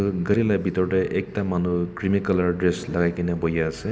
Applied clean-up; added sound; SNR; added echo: none; none; none; none.